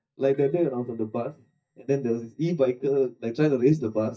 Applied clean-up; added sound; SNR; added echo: neural mask model DeepFilterNet 3.